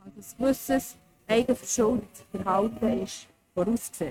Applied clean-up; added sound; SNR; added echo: neural mask model RNNoise.